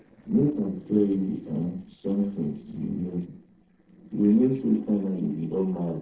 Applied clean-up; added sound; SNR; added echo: neural separator model SepFormer DNS4.